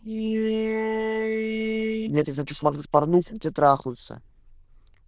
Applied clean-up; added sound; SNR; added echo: neural diffusion model UNIVERSE++.